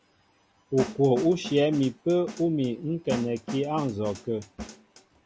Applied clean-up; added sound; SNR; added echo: none; Snare drum; 12 dB; none.